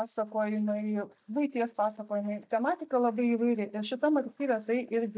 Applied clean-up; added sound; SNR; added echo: neural mask model DeepFilterNet 3.